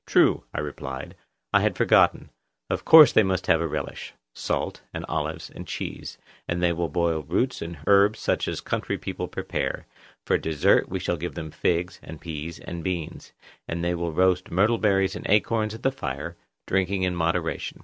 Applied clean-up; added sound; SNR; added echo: none; none; none; none.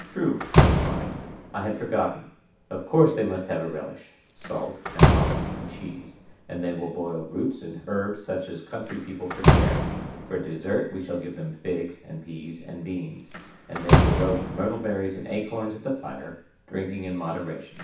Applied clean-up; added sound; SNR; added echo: none; Slam; -2 dB; reverberation time 0.7 s.